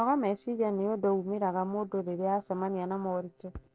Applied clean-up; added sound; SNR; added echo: neural separator model SepFormer DNS4.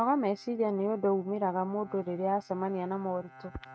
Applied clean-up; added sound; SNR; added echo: neural mask model RNNoise.